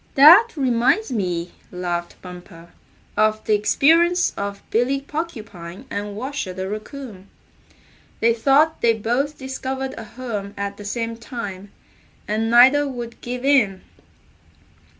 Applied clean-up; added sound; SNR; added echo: none; none; none; none.